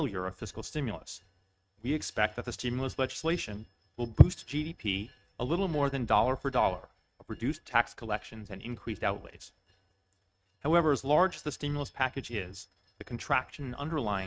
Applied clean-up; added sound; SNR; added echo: neural mask model RNNoise.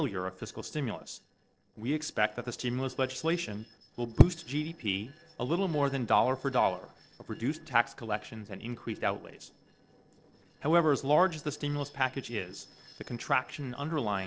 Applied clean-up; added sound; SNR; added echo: neural separator model SepFormer DNS4.